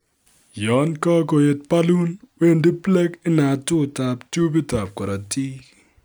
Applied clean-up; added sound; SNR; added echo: none; none; none; none.